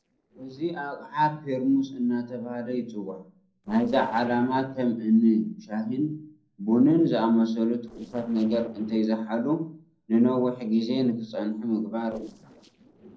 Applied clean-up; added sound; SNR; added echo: neural separator model SepFormer DNS4.